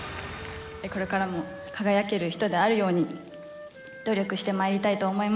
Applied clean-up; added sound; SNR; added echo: none; Wind instrument, woodwind instrument; 18 dB; none.